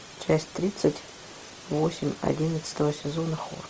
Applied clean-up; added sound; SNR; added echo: none; none; none; none.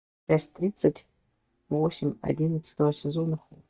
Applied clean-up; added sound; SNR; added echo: neural mask model DeepFilterNet 3.